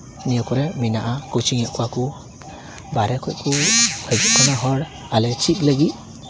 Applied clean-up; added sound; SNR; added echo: none; none; none; none.